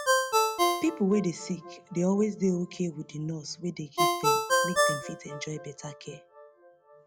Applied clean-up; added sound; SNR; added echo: none; Ringtone; -2 dB; none.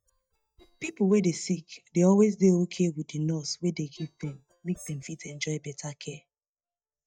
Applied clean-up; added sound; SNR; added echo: neural mask model DeepFilterNet 3.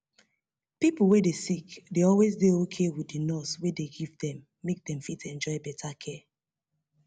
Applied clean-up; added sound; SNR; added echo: none; none; none; none.